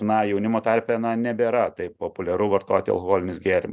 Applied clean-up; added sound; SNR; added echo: none; none; none; none.